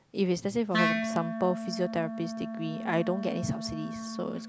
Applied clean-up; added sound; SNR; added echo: none; Wind instrument, woodwind instrument; 3 dB; none.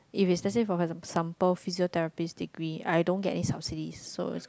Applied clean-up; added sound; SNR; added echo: none; none; none; none.